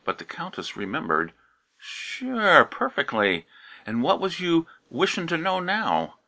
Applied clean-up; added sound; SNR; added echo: none; none; none; none.